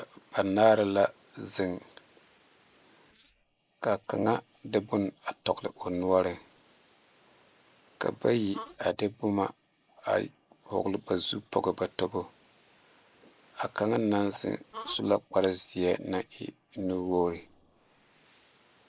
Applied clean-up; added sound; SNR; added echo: neural mask model Resemble Enhance denoiser.